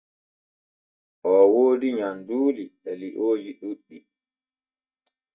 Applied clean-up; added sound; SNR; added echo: neural mask model DeepFilterNet 3.